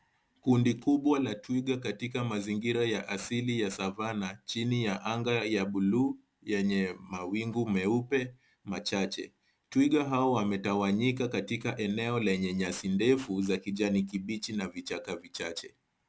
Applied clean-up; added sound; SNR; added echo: none; none; none; none.